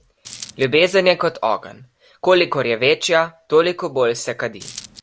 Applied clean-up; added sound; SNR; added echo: none; Coin (dropping); 16 dB; none.